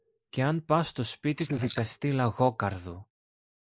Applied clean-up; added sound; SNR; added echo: neural mask model Resemble Enhance denoiser.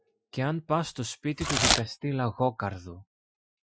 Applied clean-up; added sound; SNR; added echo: classical method Wiener filter.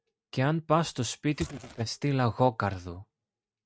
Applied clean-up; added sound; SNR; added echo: neural mask model RNNoise.